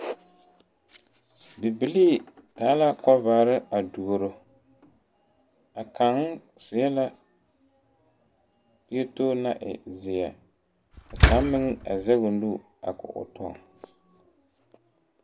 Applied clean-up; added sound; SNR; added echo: none; Slam; -3 dB; none.